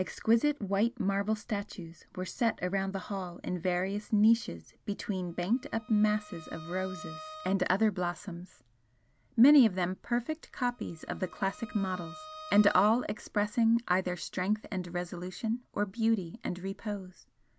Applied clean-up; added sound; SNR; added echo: none; Bowed string instrument; 19 dB; none.